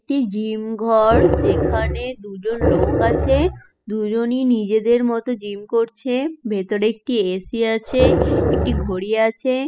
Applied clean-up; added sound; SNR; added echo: classical method spectral subtraction.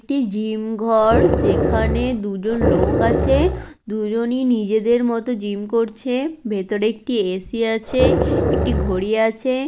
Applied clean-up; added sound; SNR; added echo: none; Growling; -2 dB; none.